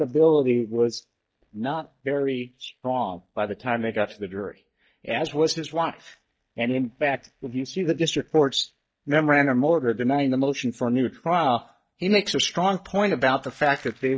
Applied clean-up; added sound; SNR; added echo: neural mask model DeepFilterNet 3.